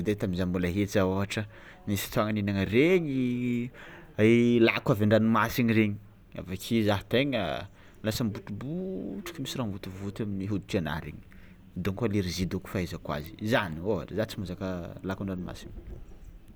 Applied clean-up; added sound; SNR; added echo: none; none; none; none.